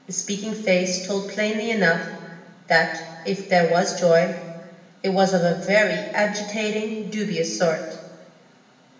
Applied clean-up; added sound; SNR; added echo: none; none; none; reverberation time 1.4 s.